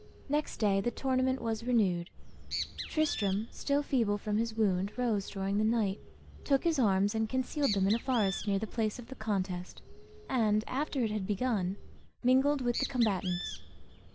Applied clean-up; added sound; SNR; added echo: none; Bird; 12 dB; none.